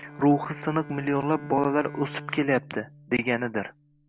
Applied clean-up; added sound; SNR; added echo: none; Bowed string instrument; 16 dB; none.